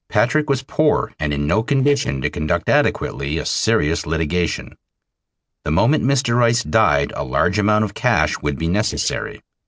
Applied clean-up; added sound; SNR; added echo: neural separator model SepFormer DNS4.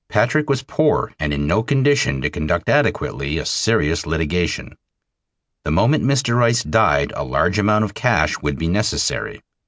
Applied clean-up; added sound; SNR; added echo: none; none; none; none.